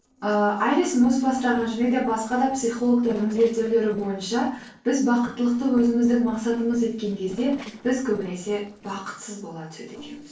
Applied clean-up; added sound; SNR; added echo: neural separator model SepFormer DNS4.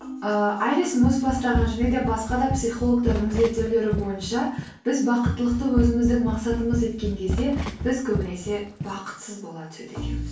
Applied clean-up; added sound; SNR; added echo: none; Run; 5 dB; reverberation time 0.3 s.